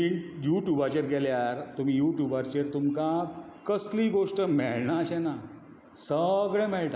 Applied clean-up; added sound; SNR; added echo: none; none; none; none.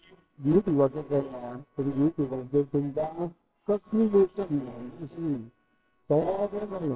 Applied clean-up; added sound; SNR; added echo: neural separator model SepFormer WHAMR!.